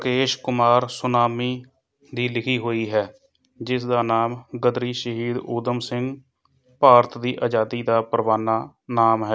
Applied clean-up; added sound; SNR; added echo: none; none; none; none.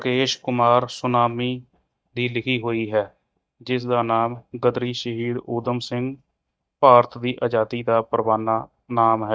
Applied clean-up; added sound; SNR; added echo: neural mask model DeepFilterNet 3.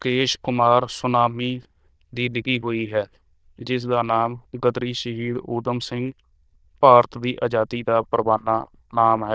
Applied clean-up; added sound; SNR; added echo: neural diffusion model UNIVERSE++.